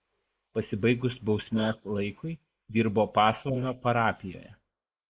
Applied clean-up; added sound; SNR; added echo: neural mask model Resemble Enhance denoiser.